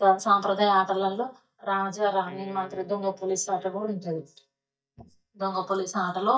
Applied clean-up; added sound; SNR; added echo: neural mask model DeepFilterNet 3.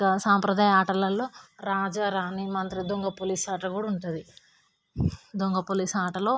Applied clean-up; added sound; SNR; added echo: none; none; none; none.